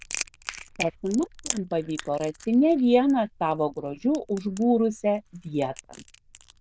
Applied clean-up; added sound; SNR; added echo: neural diffusion model UNIVERSE++.